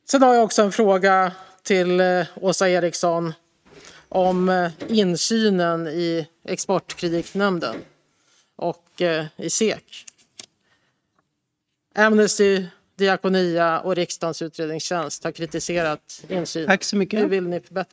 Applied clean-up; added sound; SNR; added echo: neural mask model RNNoise.